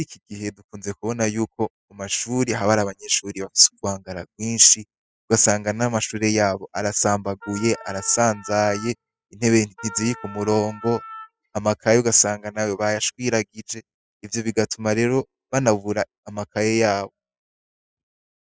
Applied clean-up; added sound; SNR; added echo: classical method spectral subtraction.